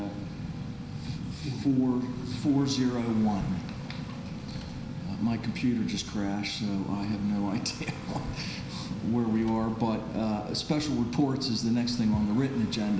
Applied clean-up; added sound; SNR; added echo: none; Motorcycle / Accelerating, revving, vroom; 16 dB; reverberation time 0.9 s.